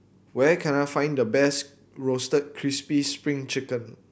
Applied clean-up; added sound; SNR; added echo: none; none; none; none.